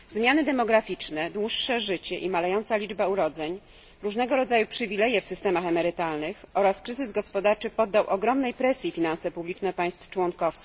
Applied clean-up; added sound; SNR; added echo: none; none; none; none.